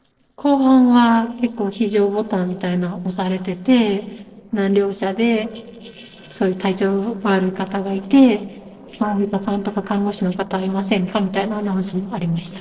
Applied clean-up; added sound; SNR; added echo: neural separator model SepFormer DNS4.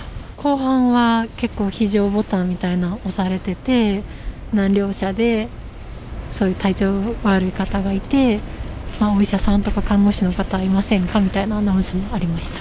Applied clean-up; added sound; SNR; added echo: none; none; none; none.